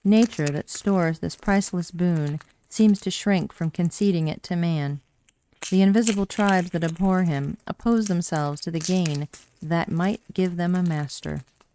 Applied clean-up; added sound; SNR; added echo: neural mask model RNNoise.